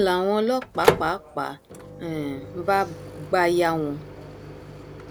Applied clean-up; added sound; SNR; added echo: none; Microwave oven; 5 dB; none.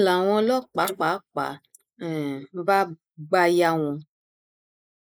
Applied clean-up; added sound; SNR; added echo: neural mask model Resemble Enhance denoiser.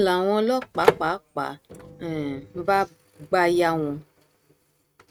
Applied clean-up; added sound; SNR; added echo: neural mask model RNNoise.